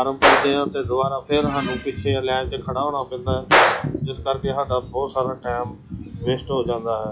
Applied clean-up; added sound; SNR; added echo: classical method log-MMSE.